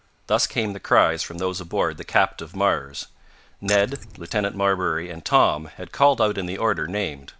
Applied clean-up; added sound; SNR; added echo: none; Keys jangling; 13 dB; none.